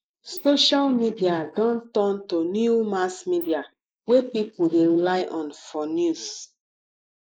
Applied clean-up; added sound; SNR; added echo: neural mask model Resemble Enhance denoiser.